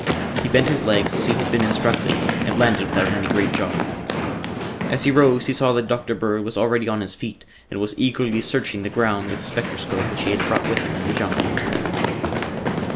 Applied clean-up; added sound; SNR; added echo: none; Run; 2 dB; none.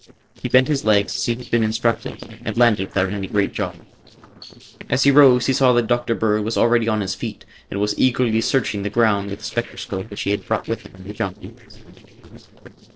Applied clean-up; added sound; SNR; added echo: neural separator model SepFormer DNS4.